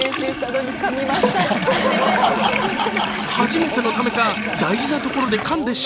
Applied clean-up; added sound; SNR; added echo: none; Sink (filling or washing) / Water tap, faucet + Bowed string instrument; 4 dB; none.